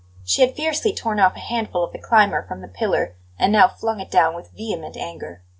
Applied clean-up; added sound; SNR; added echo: none; none; none; none.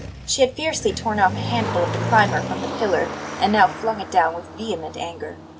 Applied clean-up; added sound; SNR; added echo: none; Motor vehicle (road); 7 dB; none.